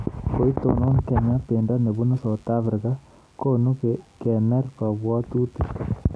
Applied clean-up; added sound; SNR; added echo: none; none; none; none.